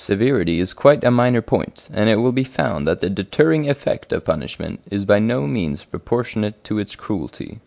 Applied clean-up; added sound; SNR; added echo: none; none; none; none.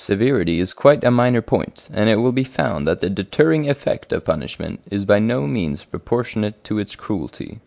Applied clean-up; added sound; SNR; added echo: neural mask model Resemble Enhance denoiser.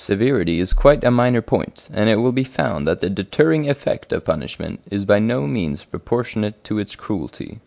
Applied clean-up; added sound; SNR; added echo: none; Bass drum; 4 dB; none.